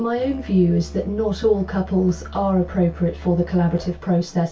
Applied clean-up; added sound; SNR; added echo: none; Musical instrument; 16 dB; reverberation time 0.2 s.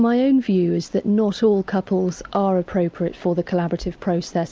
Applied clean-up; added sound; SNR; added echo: none; none; none; none.